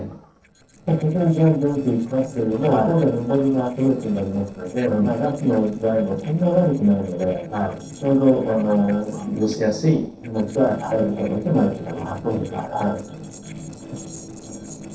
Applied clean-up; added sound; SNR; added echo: neural separator model SepFormer DNS4.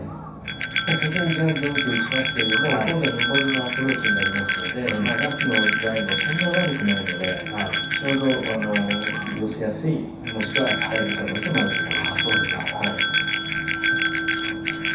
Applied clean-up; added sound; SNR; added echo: none; Bell; -4 dB; reverberation time 0.7 s.